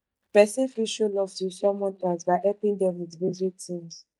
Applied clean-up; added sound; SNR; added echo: neural mask model DeepFilterNet 3.